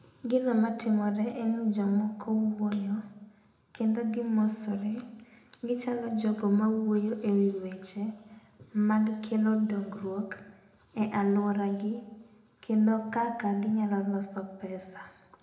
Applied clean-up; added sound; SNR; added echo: none; none; none; reverberation time 0.5 s.